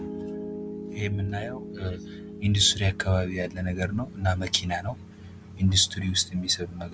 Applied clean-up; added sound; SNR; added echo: none; Piano; 12 dB; none.